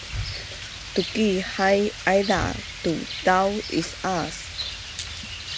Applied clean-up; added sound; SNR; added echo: none; Rain; 8 dB; none.